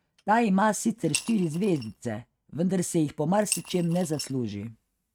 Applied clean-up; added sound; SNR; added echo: neural mask model RNNoise.